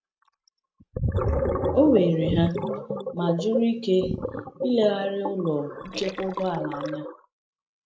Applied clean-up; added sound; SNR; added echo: neural mask model RNNoise.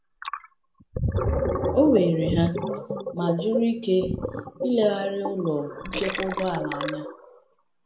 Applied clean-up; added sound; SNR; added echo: none; Gurgling; 3 dB; none.